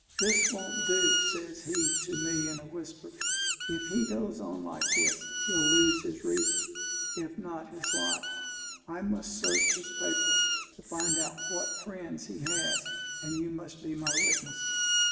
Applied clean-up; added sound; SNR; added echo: none; Squeak; -4 dB; reverberation time 2.4 s.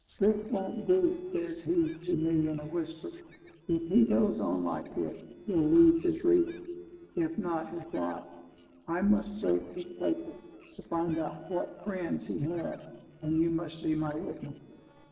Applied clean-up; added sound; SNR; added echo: neural separator model SepFormer DNS4.